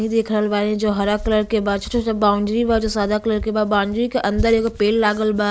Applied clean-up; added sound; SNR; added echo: none; Hands; 14 dB; none.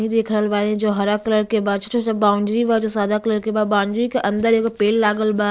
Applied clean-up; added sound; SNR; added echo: neural separator model SepFormer DNS4.